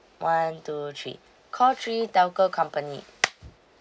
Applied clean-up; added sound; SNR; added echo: none; none; none; none.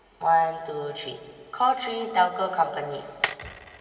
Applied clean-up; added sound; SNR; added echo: none; none; none; reverberation time 2.6 s.